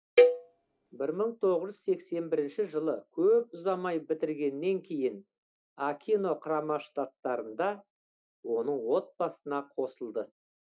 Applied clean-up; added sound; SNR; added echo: none; Cowbell; -4 dB; none.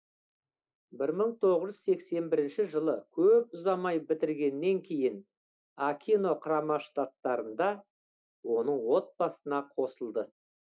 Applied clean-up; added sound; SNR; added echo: neural mask model Resemble Enhance denoiser.